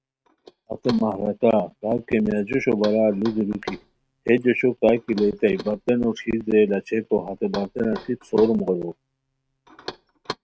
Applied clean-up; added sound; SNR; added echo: neural mask model RNNoise.